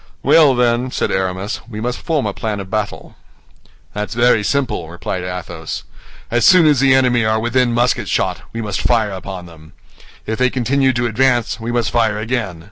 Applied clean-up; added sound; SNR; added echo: none; none; none; none.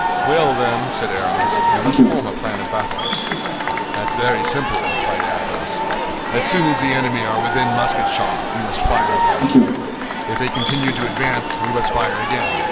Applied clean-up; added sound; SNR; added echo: none; Crowd / Cheering; -4 dB; none.